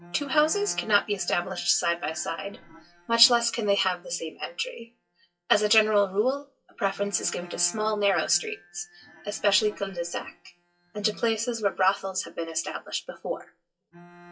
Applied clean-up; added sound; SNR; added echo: classical method WPE with log-MMSE.